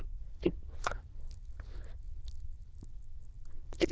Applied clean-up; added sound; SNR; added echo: neural diffusion model UNIVERSE++.